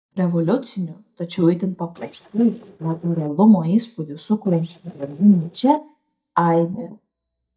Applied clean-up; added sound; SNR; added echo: neural mask model DeepFilterNet 3.